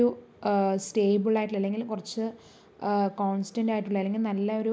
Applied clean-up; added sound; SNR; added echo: none; none; none; none.